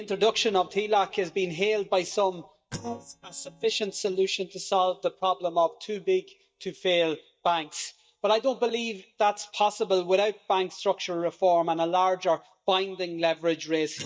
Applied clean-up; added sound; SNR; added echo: neural mask model DeepFilterNet 3.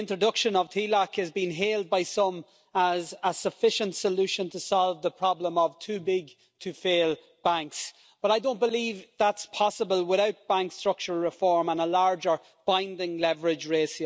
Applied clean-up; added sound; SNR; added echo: none; none; none; none.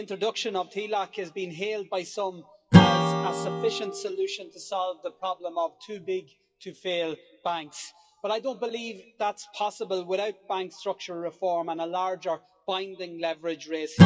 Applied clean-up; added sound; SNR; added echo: classical method WPE with log-MMSE.